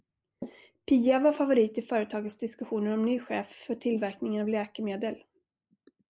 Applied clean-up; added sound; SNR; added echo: neural mask model Resemble Enhance denoiser.